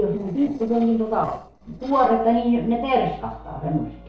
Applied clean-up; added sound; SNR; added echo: neural separator model SepFormer DNS4.